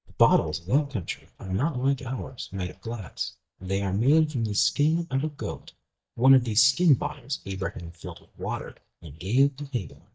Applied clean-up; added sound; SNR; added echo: neural mask model DeepFilterNet 3.